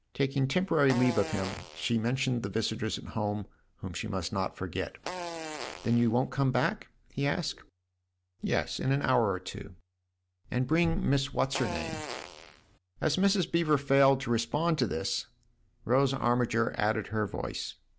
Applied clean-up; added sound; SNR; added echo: none; Fart; 10 dB; none.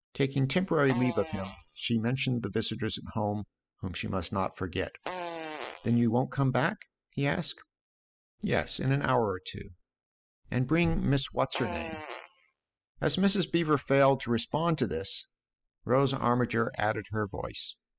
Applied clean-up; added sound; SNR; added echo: classical method spectral subtraction.